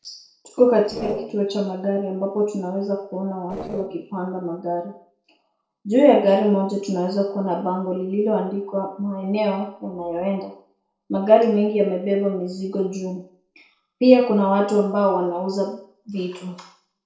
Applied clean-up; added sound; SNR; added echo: neural separator model SepFormer DNS4.